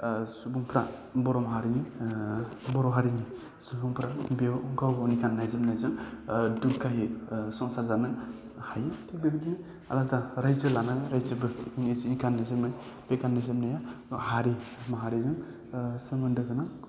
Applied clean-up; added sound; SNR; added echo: none; Keyboard (musical); 20 dB; none.